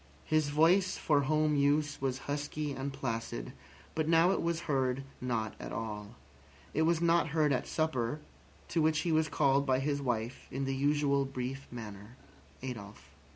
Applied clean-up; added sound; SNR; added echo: none; none; none; none.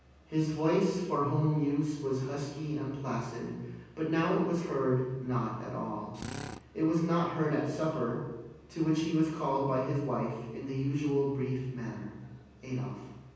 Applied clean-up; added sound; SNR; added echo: none; Drill; 10 dB; reverberation time 1.1 s.